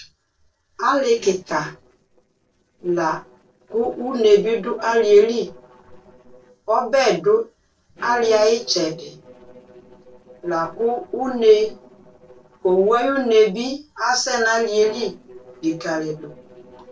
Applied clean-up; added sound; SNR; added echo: neural separator model SepFormer DNS4.